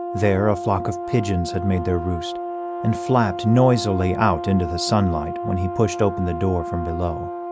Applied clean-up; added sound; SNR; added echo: none; Brass instrument; 7 dB; none.